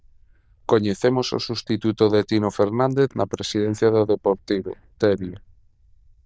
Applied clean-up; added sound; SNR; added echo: neural diffusion model UNIVERSE++.